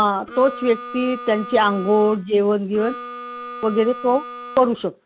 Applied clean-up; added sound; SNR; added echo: none; Harmonica; 13 dB; none.